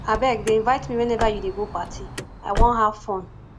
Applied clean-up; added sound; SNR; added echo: none; Car; 5 dB; none.